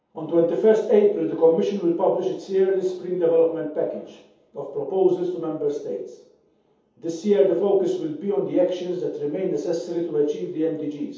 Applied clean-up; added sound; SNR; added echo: none; none; none; reverberation time 0.7 s.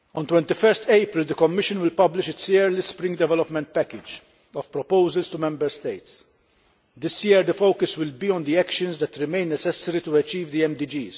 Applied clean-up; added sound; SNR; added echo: none; none; none; none.